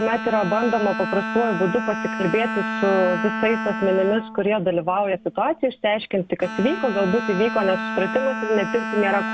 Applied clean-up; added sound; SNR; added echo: none; Bowed string instrument; 6 dB; none.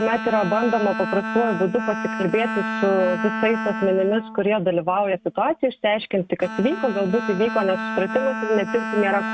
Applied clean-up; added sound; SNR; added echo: neural mask model RNNoise.